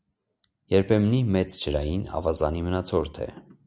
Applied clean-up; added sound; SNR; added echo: none; none; none; none.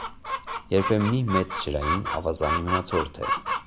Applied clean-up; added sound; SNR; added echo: none; Chicken, rooster; 3 dB; none.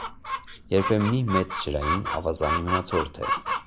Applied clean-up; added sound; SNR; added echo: neural mask model Resemble Enhance denoiser.